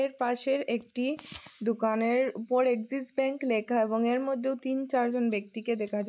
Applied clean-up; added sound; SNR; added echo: none; none; none; none.